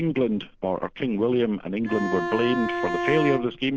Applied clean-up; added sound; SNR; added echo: none; Bowed string instrument; 3 dB; none.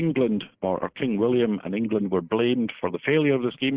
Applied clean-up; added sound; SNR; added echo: neural mask model Resemble Enhance denoiser.